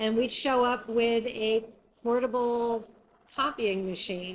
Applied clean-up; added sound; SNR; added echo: neural separator model SepFormer DNS4.